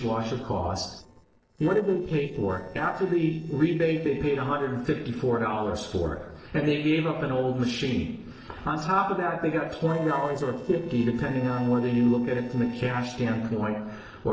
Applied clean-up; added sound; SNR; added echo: neural separator model SepFormer DNS4.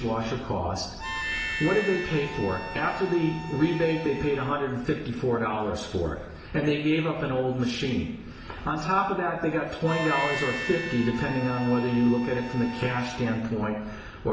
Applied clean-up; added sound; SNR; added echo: none; Harmonica; 9 dB; reverberation time 0.9 s.